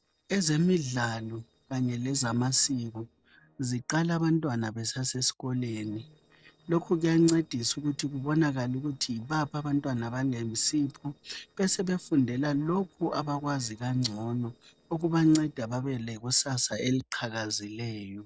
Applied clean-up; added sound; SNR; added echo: neural separator model SepFormer DNS4.